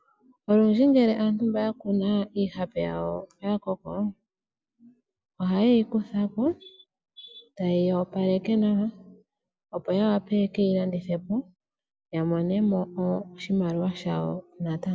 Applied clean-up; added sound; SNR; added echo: none; none; none; none.